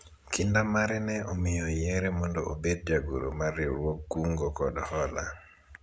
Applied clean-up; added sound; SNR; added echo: none; none; none; none.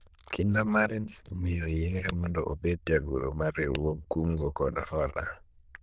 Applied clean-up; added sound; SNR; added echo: neural diffusion model UNIVERSE++.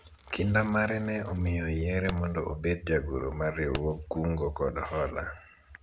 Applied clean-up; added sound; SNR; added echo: none; Fireworks; 19 dB; none.